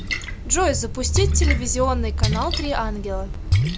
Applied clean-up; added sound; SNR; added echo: none; Splash, splatter; -3 dB; none.